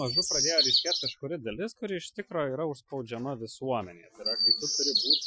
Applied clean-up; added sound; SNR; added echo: classical method Wiener filter.